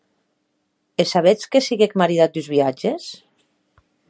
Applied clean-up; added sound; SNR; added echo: none; none; none; none.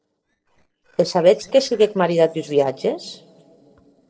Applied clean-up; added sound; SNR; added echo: neural separator model SepFormer DNS4.